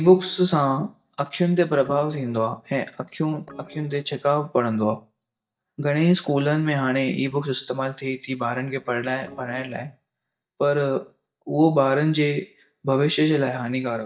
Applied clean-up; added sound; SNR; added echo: neural mask model DeepFilterNet 3.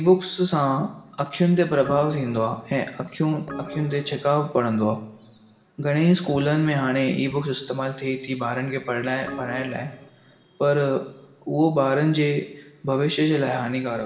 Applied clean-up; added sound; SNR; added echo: none; Organ; 13 dB; reverberation time 1.1 s.